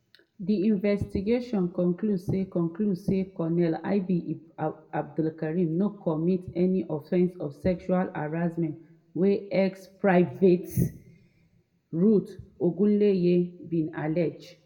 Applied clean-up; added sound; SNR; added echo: none; none; none; reverberation time 0.5 s.